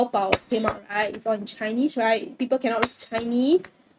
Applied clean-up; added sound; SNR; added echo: neural mask model RNNoise.